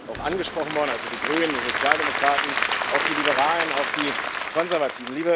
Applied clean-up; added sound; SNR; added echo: none; Applause / Crowd; 0 dB; none.